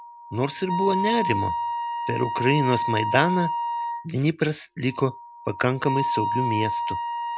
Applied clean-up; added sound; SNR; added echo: none; Wind instrument, woodwind instrument; 2 dB; none.